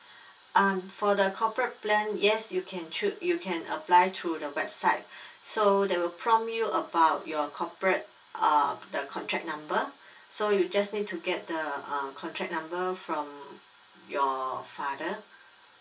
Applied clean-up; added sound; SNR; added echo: none; none; none; reverberation time 0.2 s.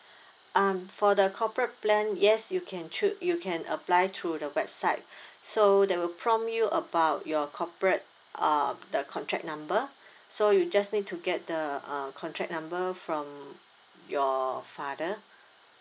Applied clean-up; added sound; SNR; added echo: none; none; none; none.